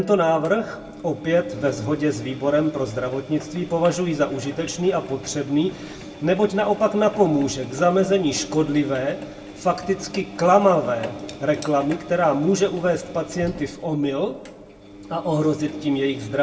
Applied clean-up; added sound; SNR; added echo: none; Engine; 17 dB; reverberation time 0.2 s.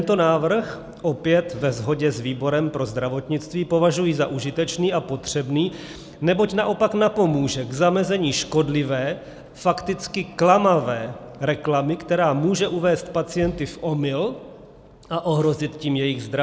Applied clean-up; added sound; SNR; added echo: none; none; none; none.